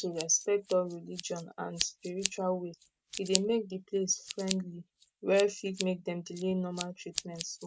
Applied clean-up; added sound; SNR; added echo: none; Scissors; 9 dB; none.